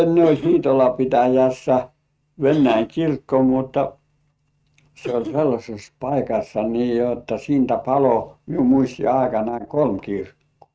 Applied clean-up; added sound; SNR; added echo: neural mask model RNNoise.